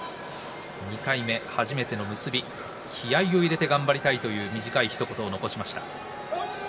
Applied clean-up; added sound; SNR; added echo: none; none; none; reverberation time 0.5 s.